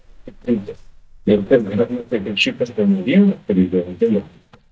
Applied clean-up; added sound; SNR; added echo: neural mask model DeepFilterNet 3.